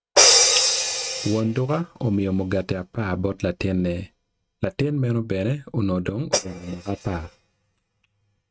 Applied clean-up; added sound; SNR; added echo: neural mask model RNNoise.